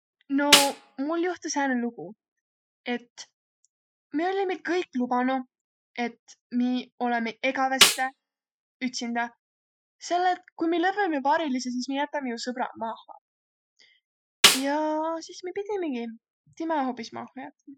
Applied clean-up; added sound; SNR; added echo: classical method spectral subtraction.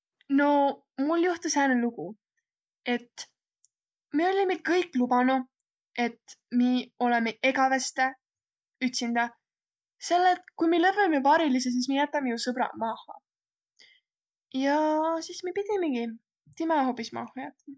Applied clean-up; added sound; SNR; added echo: none; none; none; none.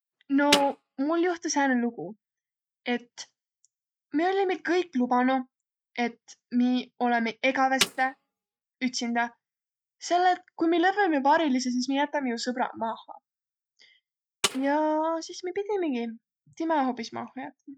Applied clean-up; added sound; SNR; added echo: neural mask model RNNoise.